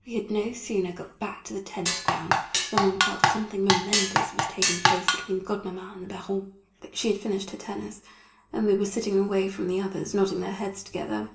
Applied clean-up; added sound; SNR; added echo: none; Drum kit; -4 dB; reverberation time 0.7 s.